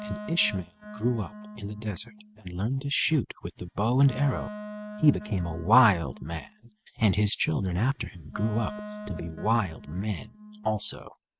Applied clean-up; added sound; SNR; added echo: neural mask model RNNoise.